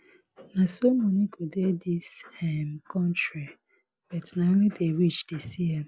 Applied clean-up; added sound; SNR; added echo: none; none; none; none.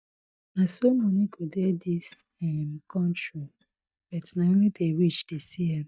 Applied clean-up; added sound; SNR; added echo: neural mask model DeepFilterNet 3.